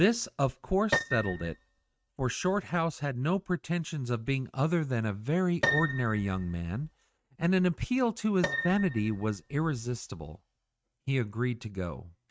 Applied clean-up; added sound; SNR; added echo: neural mask model RNNoise.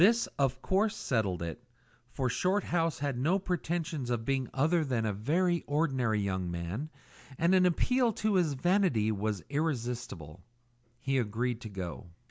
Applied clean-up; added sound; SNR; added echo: none; none; none; none.